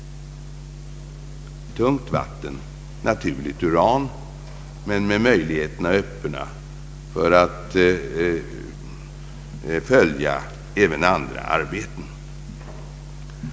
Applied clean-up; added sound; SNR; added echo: none; none; none; none.